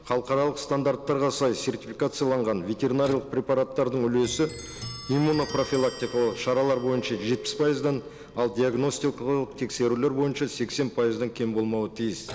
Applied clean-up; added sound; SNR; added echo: none; Telephone + Clock; 17 dB; none.